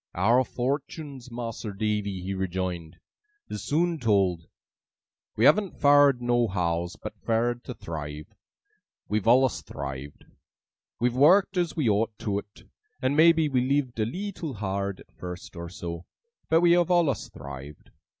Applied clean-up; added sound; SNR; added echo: none; none; none; none.